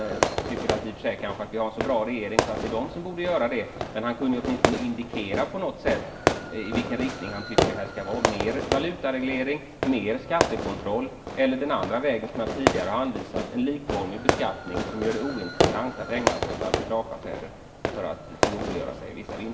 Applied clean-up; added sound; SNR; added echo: none; Fireworks; 0 dB; reverberation time 2.6 s.